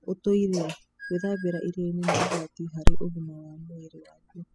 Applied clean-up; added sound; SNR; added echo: classical method spectral subtraction.